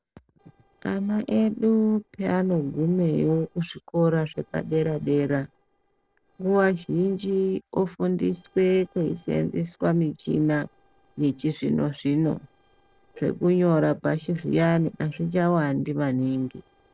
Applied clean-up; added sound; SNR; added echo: neural separator model SepFormer DNS4.